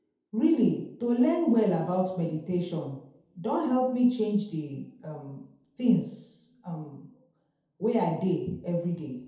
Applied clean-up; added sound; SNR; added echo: none; none; none; reverberation time 0.8 s.